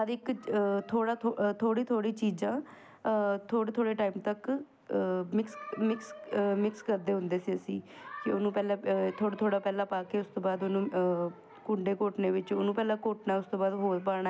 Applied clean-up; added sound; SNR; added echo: none; none; none; none.